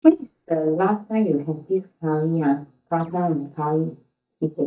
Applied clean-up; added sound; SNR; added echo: neural mask model DeepFilterNet 3.